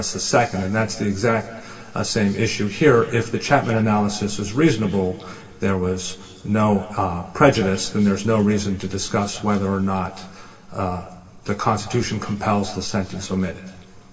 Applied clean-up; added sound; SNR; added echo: none; none; none; reverberation time 2.0 s.